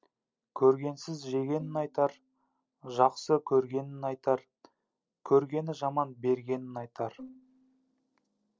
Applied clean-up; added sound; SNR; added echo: neural separator model SepFormer DNS4.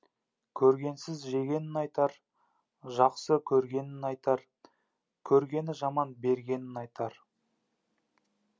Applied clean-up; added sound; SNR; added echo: none; none; none; none.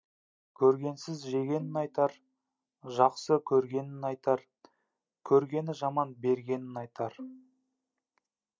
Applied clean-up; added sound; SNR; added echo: neural mask model DeepFilterNet 3.